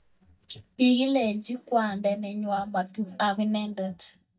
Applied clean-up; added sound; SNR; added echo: neural mask model DeepFilterNet 3.